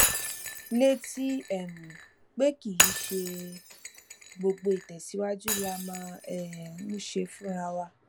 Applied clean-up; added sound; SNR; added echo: none; Shatter; 2 dB; none.